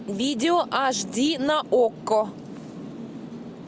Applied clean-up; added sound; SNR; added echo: none; none; none; none.